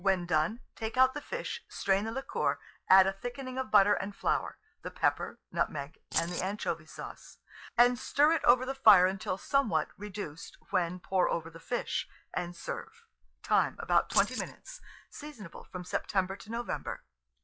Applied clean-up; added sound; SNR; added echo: classical method log-MMSE.